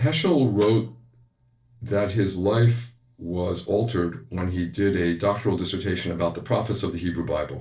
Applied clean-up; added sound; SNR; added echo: neural separator model SepFormer DNS4.